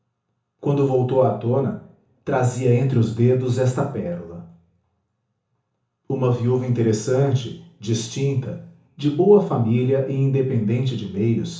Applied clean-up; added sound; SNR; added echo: none; none; none; reverberation time 0.8 s.